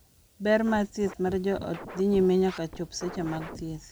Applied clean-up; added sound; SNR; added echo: none; Scratching (performance technique); 15 dB; none.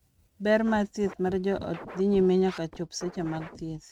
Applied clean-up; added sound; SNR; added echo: neural mask model RNNoise.